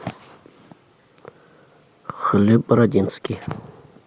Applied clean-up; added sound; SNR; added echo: none; none; none; none.